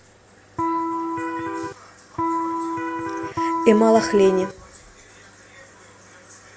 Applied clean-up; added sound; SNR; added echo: none; Electric guitar; 1 dB; none.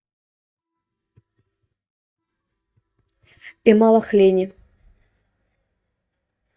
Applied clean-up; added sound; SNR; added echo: neural mask model DeepFilterNet 3.